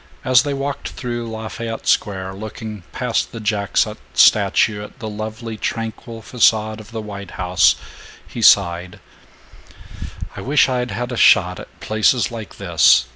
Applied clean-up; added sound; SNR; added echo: none; none; none; none.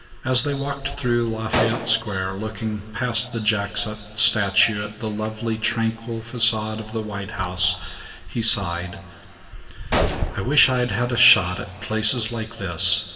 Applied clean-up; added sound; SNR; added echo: none; Gunshot, gunfire; 12 dB; reverberation time 1.8 s.